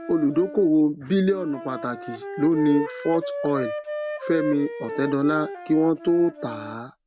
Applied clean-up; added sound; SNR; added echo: none; Wind instrument, woodwind instrument; 10 dB; none.